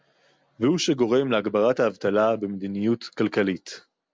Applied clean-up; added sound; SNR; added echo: none; none; none; none.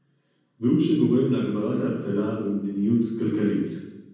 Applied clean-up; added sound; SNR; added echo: none; none; none; reverberation time 1.2 s.